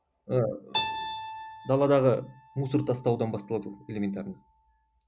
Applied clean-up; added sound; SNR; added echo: none; Keyboard (musical); 10 dB; none.